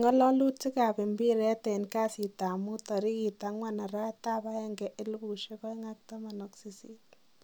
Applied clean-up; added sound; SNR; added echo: none; none; none; none.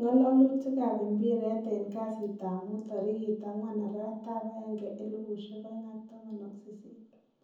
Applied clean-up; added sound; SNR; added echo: none; none; none; reverberation time 0.7 s.